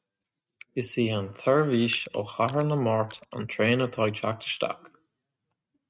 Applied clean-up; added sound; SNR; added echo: neural mask model RNNoise.